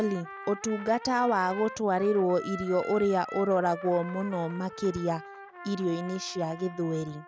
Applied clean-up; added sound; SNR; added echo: none; Trumpet; 14 dB; none.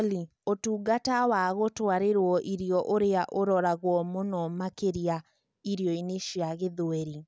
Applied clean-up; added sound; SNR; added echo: none; none; none; none.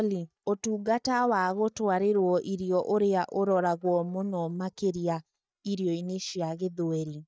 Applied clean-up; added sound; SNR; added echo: neural mask model DeepFilterNet 3.